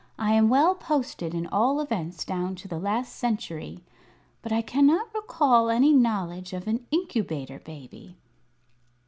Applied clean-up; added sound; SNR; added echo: none; none; none; none.